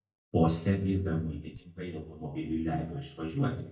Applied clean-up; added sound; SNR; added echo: neural mask model DeepFilterNet 3.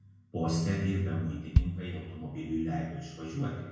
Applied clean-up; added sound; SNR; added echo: none; Bass drum; 0 dB; reverberation time 1.0 s.